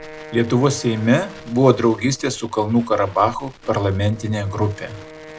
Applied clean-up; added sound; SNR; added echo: none; Crackle + Wind instrument, woodwind instrument; 19 dB; none.